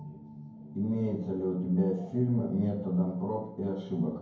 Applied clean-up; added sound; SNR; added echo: none; none; none; reverberation time 0.9 s.